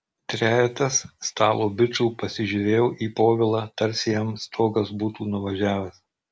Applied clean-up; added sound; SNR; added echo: none; none; none; none.